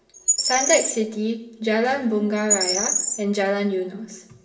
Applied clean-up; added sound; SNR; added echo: none; Bird; 2 dB; reverberation time 0.7 s.